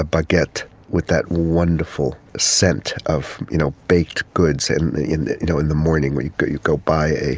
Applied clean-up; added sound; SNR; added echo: none; none; none; none.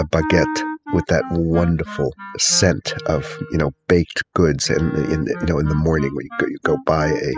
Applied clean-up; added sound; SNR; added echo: classical method spectral subtraction.